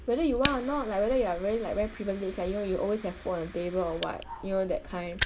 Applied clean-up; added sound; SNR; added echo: none; Fire; 9 dB; none.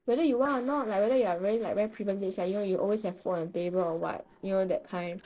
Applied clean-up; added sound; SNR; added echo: neural separator model SepFormer DNS4.